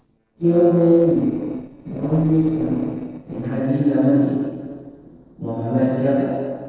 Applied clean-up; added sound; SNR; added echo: neural separator model SepFormer DNS4.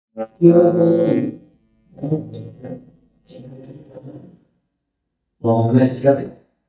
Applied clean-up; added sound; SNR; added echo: neural mask model DeepFilterNet 3.